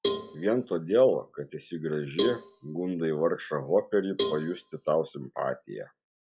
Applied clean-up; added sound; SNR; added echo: classical method log-MMSE.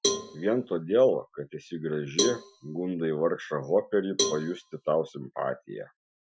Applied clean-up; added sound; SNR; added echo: classical method Wiener filter.